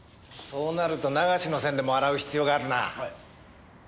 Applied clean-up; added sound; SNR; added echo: none; none; none; none.